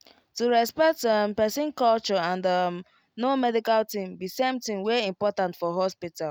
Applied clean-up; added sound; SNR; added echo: none; none; none; none.